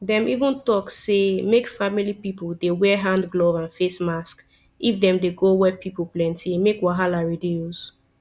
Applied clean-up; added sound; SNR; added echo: none; none; none; none.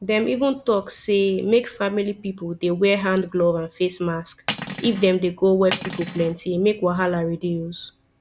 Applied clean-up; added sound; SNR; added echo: none; Cutlery, silverware; 8 dB; none.